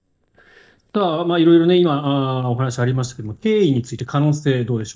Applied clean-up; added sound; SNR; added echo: neural mask model DeepFilterNet 3.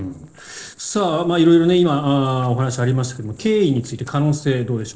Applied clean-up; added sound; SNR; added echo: neural separator model SepFormer DNS4.